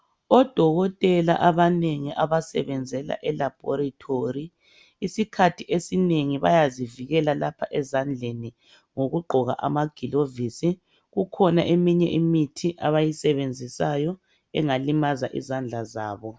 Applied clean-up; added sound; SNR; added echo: none; none; none; none.